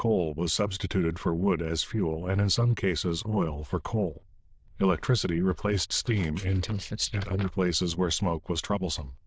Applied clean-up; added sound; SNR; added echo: neural diffusion model UNIVERSE++.